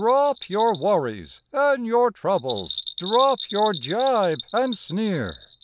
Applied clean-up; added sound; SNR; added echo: none; Bell; 13 dB; none.